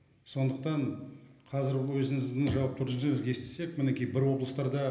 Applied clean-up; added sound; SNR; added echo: none; none; none; reverberation time 0.8 s.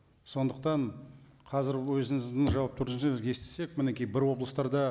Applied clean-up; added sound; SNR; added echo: none; none; none; none.